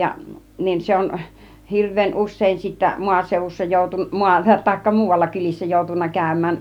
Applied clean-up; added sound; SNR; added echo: none; none; none; none.